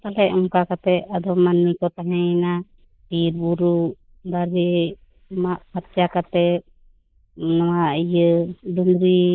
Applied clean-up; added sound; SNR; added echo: neural mask model Resemble Enhance denoiser.